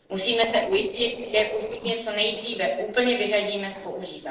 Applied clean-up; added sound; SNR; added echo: neural separator model SepFormer DNS4.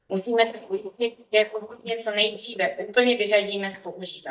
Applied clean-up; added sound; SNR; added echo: neural mask model DeepFilterNet 3.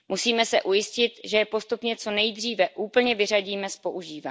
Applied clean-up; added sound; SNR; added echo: none; none; none; none.